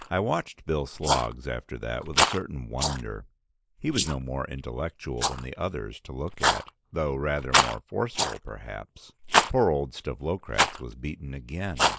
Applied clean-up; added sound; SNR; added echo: neural mask model Resemble Enhance denoiser.